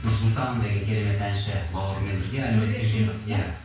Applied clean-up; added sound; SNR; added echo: none; none; none; reverberation time 0.5 s.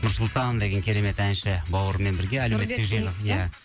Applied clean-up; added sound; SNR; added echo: none; none; none; none.